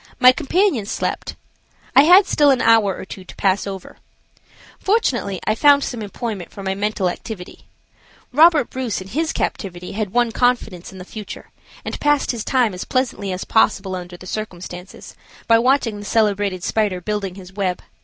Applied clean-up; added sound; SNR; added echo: none; none; none; none.